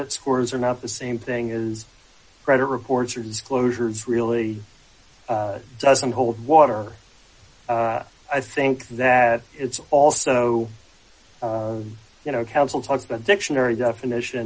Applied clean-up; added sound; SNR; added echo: none; none; none; none.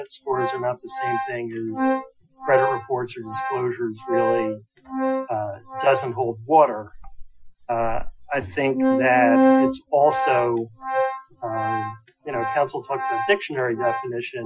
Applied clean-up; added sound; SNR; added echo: classical method Wiener filter.